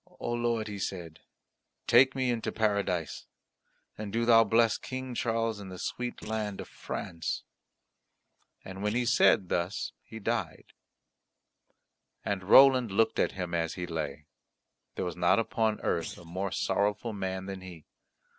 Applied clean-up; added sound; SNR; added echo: neural separator model SepFormer DNS4.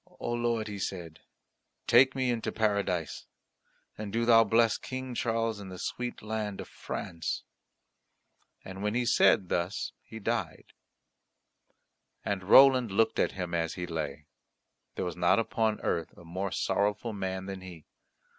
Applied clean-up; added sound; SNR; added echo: none; none; none; none.